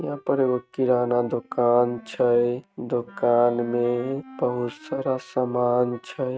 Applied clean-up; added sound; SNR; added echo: neural mask model RNNoise.